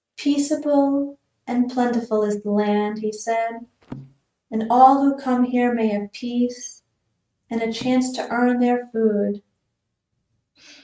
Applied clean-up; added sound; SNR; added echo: neural mask model RNNoise.